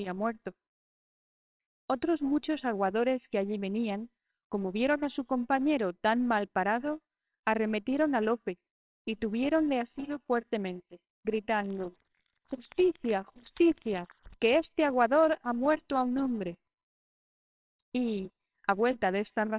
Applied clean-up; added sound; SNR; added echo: neural separator model SepFormer WHAMR!.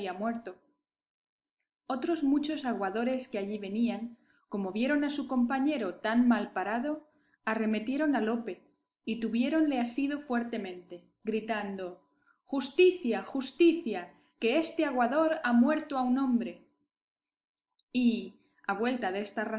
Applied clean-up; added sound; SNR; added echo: none; none; none; none.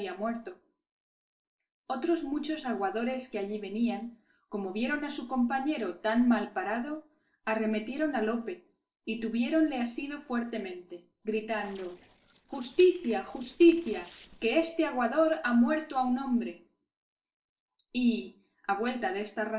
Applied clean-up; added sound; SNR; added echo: neural separator model SepFormer DNS4.